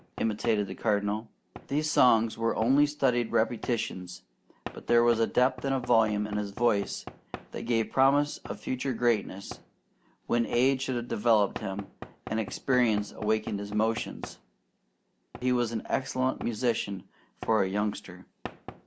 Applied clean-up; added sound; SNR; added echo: none; Knock / Wood; 17 dB; none.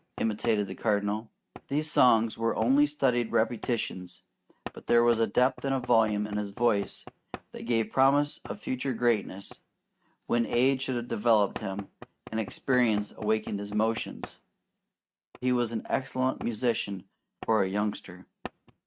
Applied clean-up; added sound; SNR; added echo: neural mask model RNNoise.